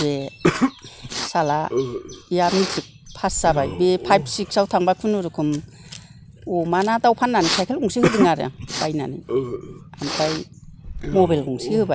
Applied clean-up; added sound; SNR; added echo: none; Respiratory sounds; 6 dB; none.